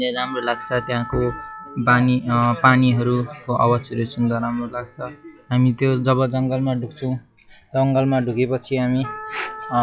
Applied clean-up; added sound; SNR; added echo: classical method log-MMSE.